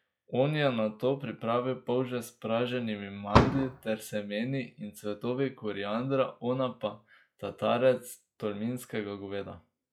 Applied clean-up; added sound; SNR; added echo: classical method log-MMSE.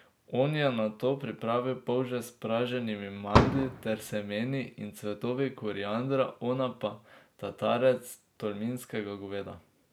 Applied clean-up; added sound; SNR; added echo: none; Fireworks; -4 dB; none.